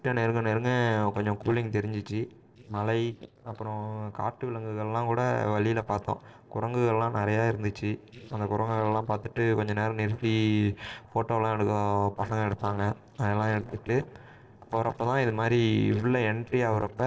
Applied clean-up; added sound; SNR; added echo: neural separator model SepFormer DNS4.